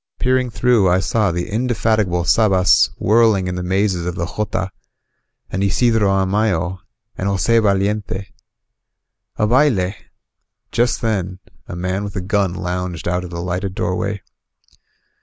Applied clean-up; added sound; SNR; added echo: none; none; none; none.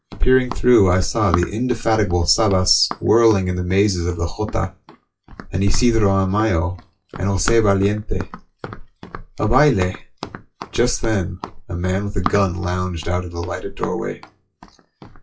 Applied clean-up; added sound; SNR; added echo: classical method WPE with log-MMSE.